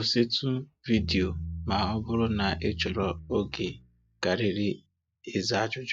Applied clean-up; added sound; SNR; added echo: neural mask model DeepFilterNet 3.